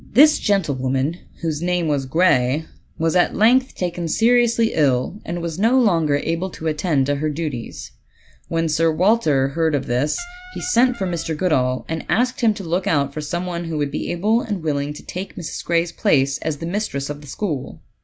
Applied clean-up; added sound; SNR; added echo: none; Brass instrument; 19 dB; none.